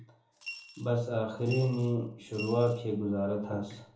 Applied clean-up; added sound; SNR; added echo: none; Coin (dropping) / Glass; 16 dB; reverberation time 1.0 s.